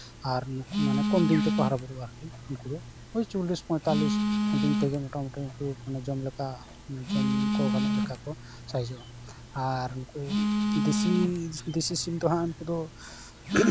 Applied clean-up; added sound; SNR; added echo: none; Telephone; 0 dB; none.